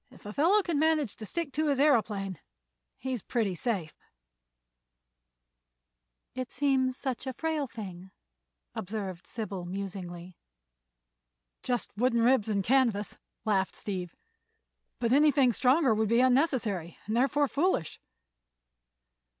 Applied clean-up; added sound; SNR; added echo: none; none; none; none.